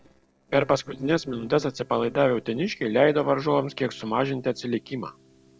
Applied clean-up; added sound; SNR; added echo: neural separator model SepFormer DNS4.